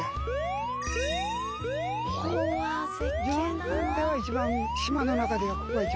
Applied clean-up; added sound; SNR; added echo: none; Alarm; 1 dB; none.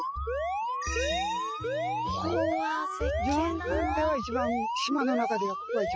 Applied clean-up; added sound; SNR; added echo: classical method spectral subtraction.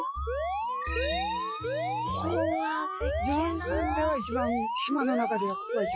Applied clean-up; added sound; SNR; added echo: classical method Wiener filter.